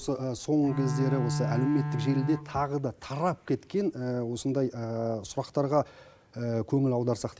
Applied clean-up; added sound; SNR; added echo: none; Bowed string instrument; 2 dB; none.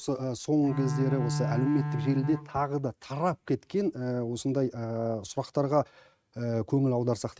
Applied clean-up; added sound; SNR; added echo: neural mask model RNNoise.